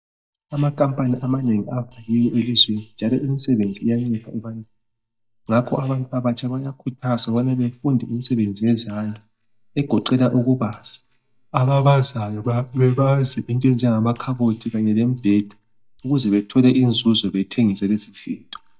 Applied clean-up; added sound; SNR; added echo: neural mask model DeepFilterNet 3.